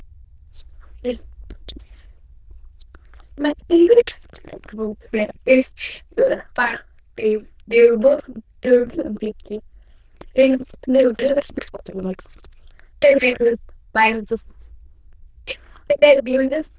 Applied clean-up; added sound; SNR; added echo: neural diffusion model UNIVERSE++.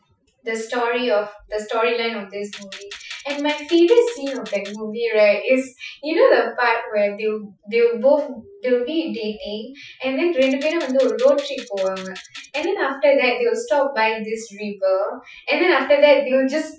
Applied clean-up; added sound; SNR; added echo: classical method Wiener filter.